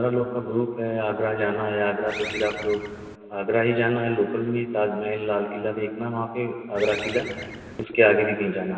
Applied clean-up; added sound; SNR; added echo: none; Bird; 11 dB; reverberation time 2.3 s.